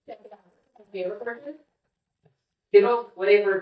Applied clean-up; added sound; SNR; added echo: neural mask model DeepFilterNet 3.